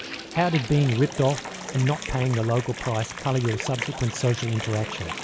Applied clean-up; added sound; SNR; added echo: none; Water; 10 dB; none.